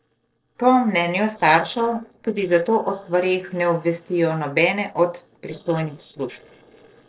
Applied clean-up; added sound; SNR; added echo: neural separator model SepFormer DNS4.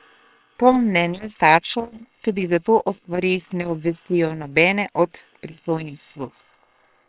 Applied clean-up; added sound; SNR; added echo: neural separator model SepFormer WHAM!.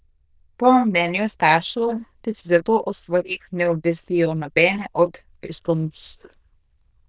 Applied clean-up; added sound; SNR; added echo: neural diffusion model UNIVERSE++.